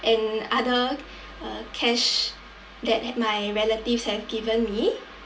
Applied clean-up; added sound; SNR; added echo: none; none; none; reverberation time 0.2 s.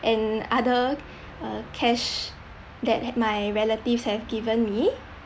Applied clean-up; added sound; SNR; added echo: none; none; none; none.